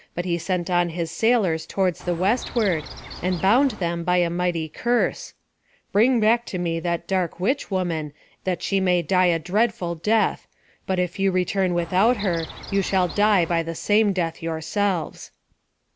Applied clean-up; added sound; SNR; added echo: none; Chirp, tweet; 14 dB; none.